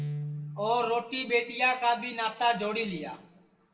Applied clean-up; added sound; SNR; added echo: none; Guitar; 12 dB; reverberation time 0.6 s.